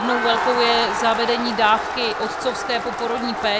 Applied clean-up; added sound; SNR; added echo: none; Crowd; 2 dB; none.